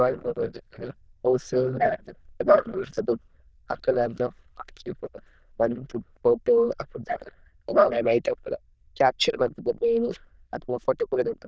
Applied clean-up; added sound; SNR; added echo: neural diffusion model UNIVERSE++.